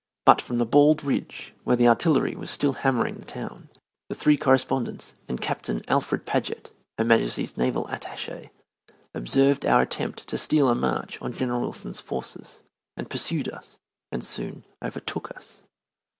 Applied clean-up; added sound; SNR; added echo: none; none; none; none.